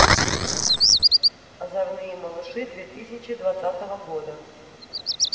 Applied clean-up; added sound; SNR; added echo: none; Bird vocalization, bird call, bird song; -1 dB; reverberation time 2.4 s.